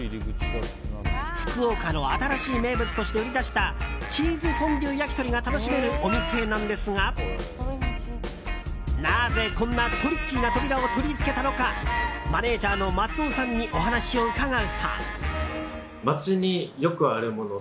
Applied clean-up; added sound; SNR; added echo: none; none; none; none.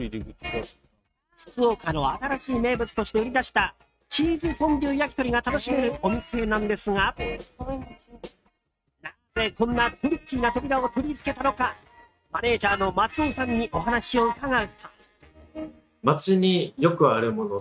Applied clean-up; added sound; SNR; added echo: neural mask model RNNoise.